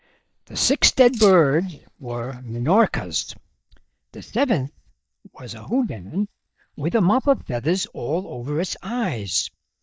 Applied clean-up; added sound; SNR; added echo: neural mask model DeepFilterNet 3.